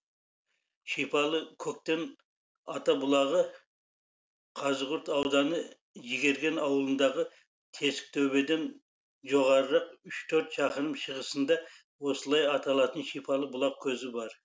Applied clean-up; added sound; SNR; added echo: none; none; none; none.